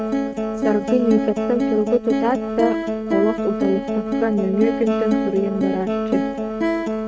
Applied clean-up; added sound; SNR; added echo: neural mask model RNNoise.